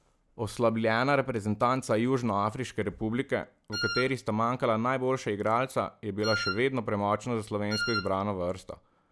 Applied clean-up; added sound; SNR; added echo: none; Wind instrument, woodwind instrument; 5 dB; none.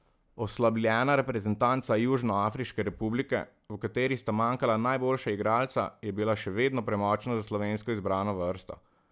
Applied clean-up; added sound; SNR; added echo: none; none; none; none.